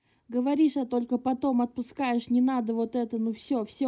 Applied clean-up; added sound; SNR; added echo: none; none; none; none.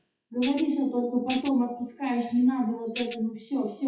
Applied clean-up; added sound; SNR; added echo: classical method WPE with log-MMSE.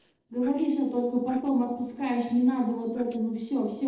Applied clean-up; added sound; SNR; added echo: neural separator model SepFormer DNS4.